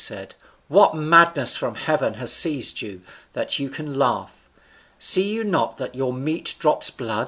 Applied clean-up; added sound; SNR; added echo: none; none; none; none.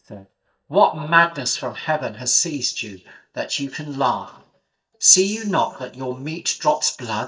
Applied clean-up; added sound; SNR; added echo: neural mask model DeepFilterNet 3.